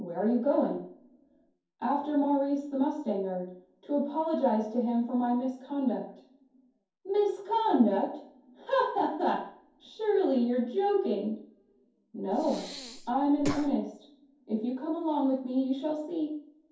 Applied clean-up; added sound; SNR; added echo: none; Breathing; 9 dB; reverberation time 0.6 s.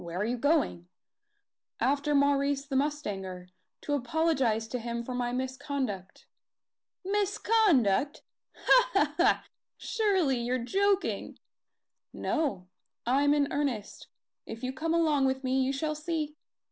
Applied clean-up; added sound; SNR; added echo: none; none; none; none.